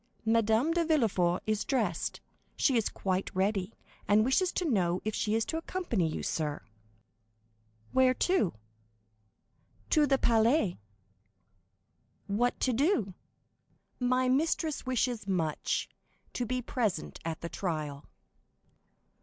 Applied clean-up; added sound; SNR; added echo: none; none; none; none.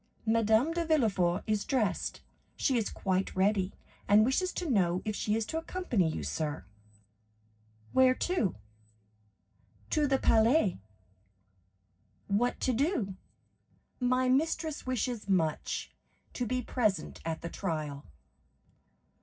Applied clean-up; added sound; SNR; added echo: none; none; none; reverberation time 0.4 s.